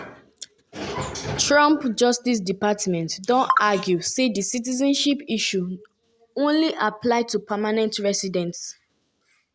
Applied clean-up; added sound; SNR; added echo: none; none; none; none.